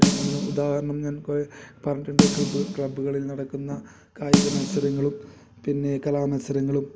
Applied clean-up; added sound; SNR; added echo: none; Snare drum; 0 dB; none.